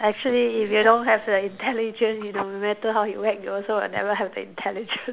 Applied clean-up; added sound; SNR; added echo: none; Telephone; 18 dB; none.